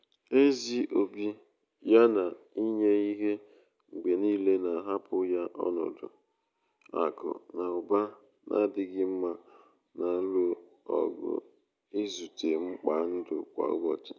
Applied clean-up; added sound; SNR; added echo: none; none; none; none.